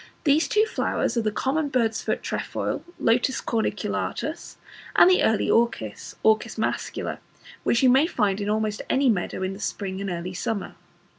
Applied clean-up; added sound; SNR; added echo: none; none; none; none.